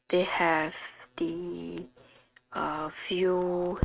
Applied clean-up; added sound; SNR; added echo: neural mask model RNNoise.